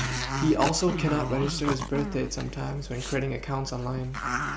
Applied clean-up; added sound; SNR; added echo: none; Growling; 5 dB; none.